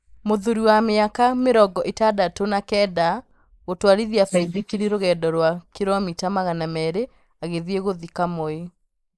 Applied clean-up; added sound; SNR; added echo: neural mask model Resemble Enhance denoiser.